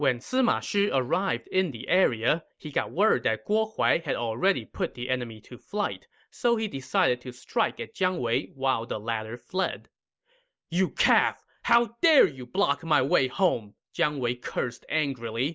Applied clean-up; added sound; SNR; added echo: none; none; none; none.